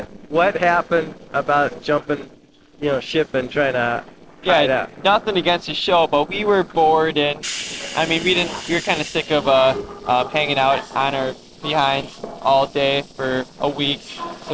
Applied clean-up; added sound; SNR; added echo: neural separator model SepFormer DNS4.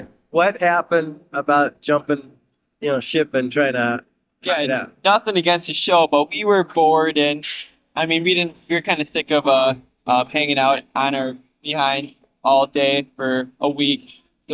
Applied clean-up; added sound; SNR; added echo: neural mask model DeepFilterNet 3.